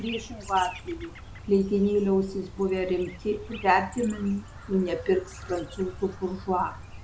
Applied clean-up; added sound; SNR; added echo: none; Chirp, tweet; 15 dB; none.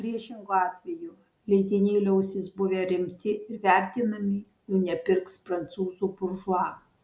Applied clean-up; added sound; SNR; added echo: none; none; none; none.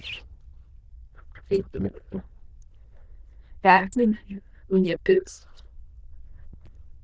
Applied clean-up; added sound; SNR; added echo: neural diffusion model UNIVERSE++.